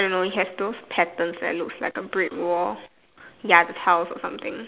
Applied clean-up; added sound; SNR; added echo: none; none; none; none.